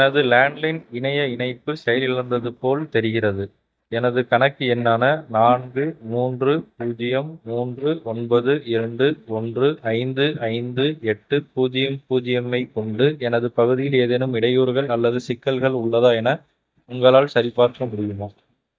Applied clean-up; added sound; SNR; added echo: neural mask model DeepFilterNet 3.